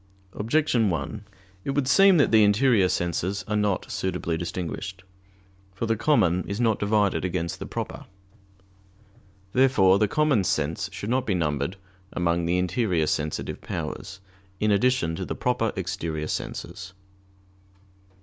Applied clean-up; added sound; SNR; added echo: none; none; none; none.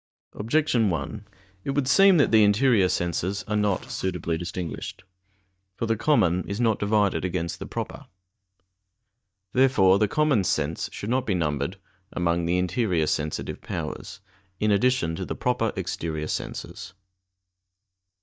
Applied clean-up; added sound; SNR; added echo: neural mask model DeepFilterNet 3.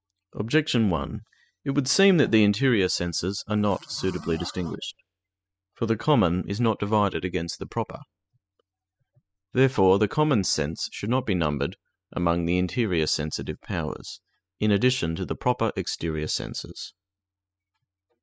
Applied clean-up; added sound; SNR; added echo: classical method spectral subtraction.